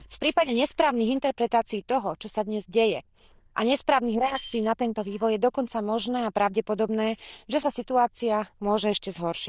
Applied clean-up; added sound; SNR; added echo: neural diffusion model UNIVERSE++.